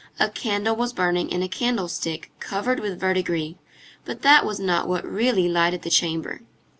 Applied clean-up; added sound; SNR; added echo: none; none; none; none.